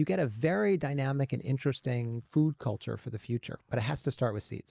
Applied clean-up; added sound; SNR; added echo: neural mask model Resemble Enhance denoiser.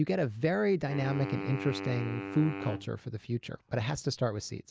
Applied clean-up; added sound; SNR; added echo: none; Wind instrument, woodwind instrument; 9 dB; none.